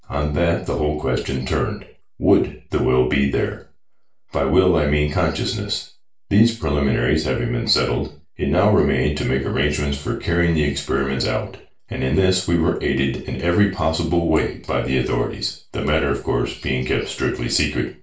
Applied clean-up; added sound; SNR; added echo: none; none; none; reverberation time 0.3 s.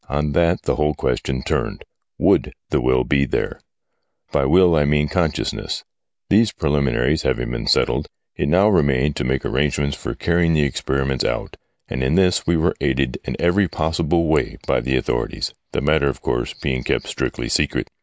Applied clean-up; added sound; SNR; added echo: none; none; none; none.